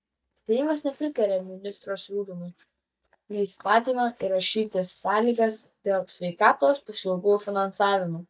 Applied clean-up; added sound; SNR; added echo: neural mask model DeepFilterNet 3.